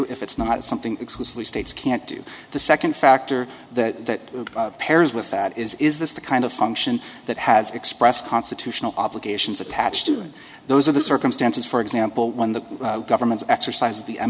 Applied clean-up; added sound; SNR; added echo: none; none; none; none.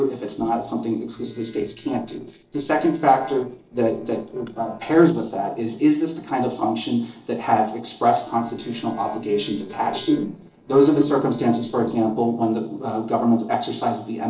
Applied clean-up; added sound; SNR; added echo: neural separator model SepFormer DNS4.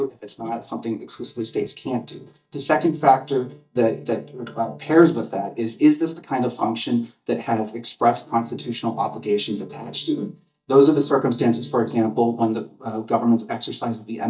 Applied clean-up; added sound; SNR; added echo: neural mask model DeepFilterNet 3.